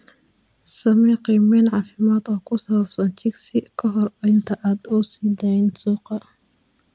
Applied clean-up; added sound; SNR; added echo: none; none; none; none.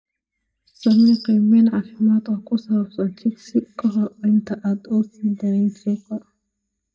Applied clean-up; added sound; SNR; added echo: neural mask model DeepFilterNet 3.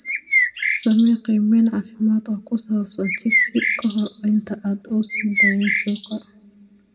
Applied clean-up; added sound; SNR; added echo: none; Bird; 1 dB; reverberation time 0.3 s.